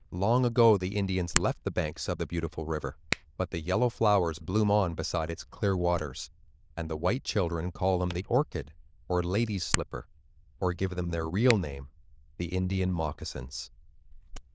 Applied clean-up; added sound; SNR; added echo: neural diffusion model UNIVERSE++.